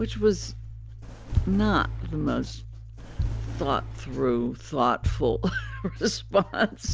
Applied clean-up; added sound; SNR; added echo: none; Thunder; 17 dB; none.